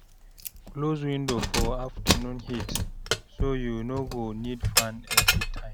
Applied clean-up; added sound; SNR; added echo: none; Keys jangling; -3 dB; none.